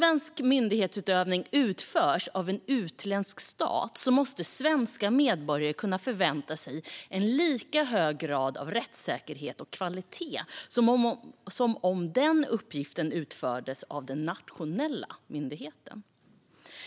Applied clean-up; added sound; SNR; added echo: none; none; none; none.